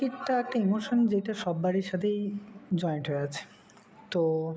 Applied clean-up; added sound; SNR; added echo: none; none; none; none.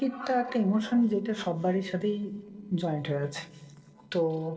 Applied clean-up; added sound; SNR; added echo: neural separator model SepFormer DNS4.